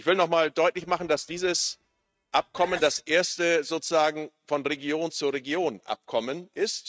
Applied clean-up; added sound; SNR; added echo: neural mask model RNNoise.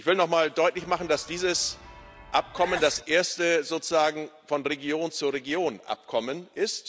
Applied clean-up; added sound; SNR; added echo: none; Sneeze / Church bell; 14 dB; none.